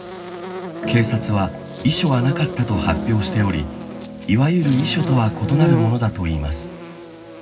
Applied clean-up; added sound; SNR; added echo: none; Buzz; 8 dB; reverberation time 0.4 s.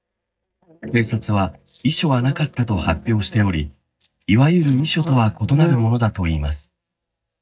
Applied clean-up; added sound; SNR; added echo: neural mask model DeepFilterNet 3.